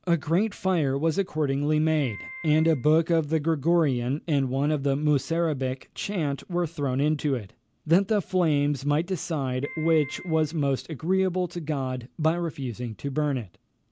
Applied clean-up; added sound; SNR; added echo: none; Piano; 16 dB; none.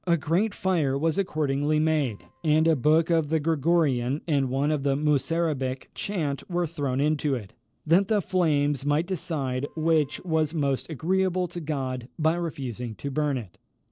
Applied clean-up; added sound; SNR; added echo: neural separator model SepFormer DNS4.